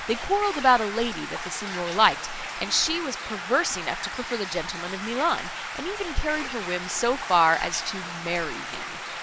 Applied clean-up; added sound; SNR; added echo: none; Stream; 8 dB; none.